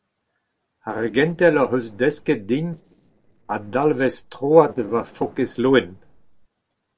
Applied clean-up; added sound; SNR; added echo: neural separator model SepFormer DNS4.